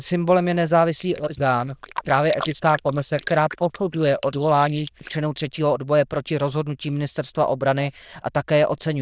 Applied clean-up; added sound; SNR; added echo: neural diffusion model UNIVERSE++.